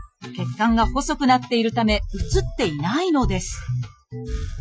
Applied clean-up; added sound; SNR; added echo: classical method Wiener filter.